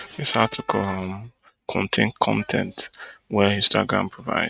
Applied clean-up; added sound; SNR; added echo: neural mask model RNNoise.